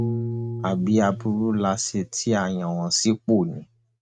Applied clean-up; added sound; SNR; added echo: neural mask model RNNoise.